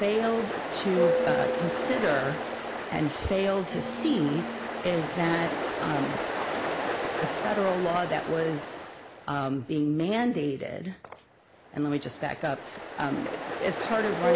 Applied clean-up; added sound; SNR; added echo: none; Ocean; 3 dB; none.